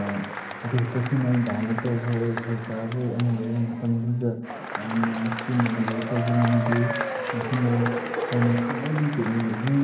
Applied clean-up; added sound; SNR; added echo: none; Applause / Crowd / Cheering; 7 dB; reverberation time 0.4 s.